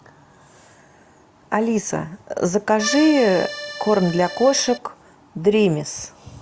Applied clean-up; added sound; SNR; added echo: none; Accordion; 9 dB; none.